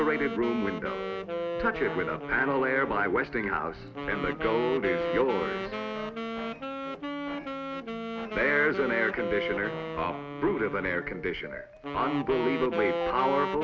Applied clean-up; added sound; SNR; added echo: none; Wind instrument, woodwind instrument; 5 dB; none.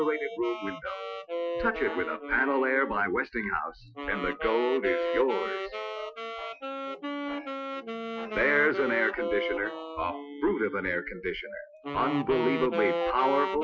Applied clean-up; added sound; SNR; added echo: classical method Wiener filter.